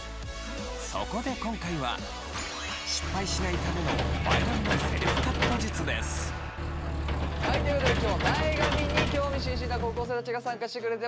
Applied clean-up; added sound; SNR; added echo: none; Engine / Mechanisms; -4 dB; none.